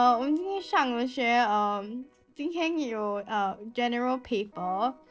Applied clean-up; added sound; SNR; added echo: neural separator model SepFormer DNS4.